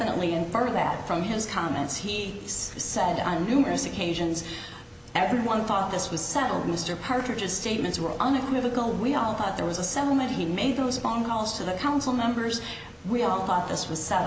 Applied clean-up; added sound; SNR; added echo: none; none; none; none.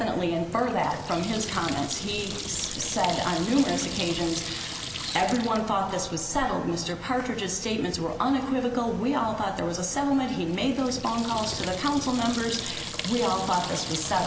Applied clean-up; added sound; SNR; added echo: none; Sink (filling or washing) / Water tap, faucet; 10 dB; none.